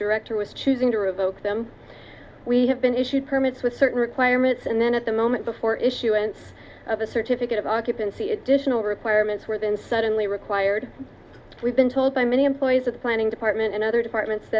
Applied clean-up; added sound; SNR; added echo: none; none; none; none.